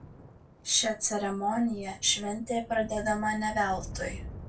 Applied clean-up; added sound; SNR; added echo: none; Thunder / Rain; 14 dB; reverberation time 0.2 s.